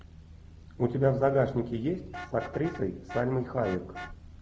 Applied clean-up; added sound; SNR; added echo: none; Vehicle horn, car horn, honking; 17 dB; none.